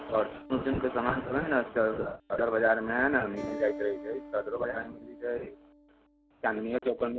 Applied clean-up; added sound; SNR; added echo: none; Acoustic guitar; 15 dB; none.